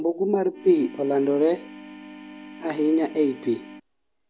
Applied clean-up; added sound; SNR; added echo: none; Organ; 17 dB; none.